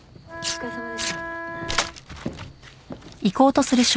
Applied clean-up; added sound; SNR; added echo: none; Tearing + Wind instrument, woodwind instrument; 7 dB; none.